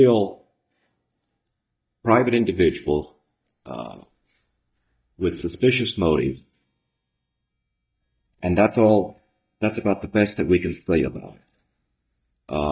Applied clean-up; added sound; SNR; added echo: neural mask model DeepFilterNet 3.